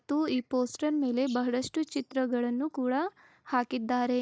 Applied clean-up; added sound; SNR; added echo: neural mask model DeepFilterNet 3.